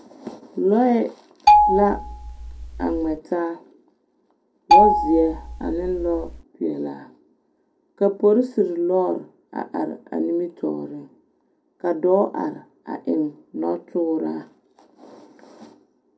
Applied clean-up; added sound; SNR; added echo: none; Marimba, xylophone; -5 dB; reverberation time 0.2 s.